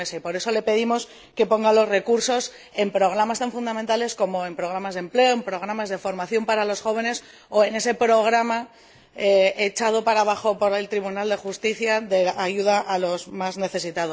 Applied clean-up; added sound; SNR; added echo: none; none; none; none.